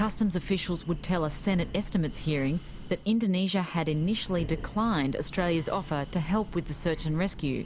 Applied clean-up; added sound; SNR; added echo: none; Breathing; 11 dB; none.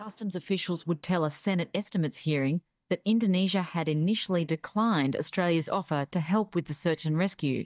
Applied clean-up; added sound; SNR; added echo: neural mask model DeepFilterNet 3.